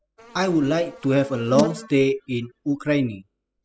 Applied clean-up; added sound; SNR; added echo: classical method spectral subtraction.